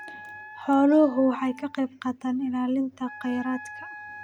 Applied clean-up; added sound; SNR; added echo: none; Wind instrument, woodwind instrument; 18 dB; none.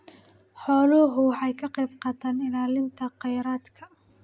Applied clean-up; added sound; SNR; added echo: none; none; none; none.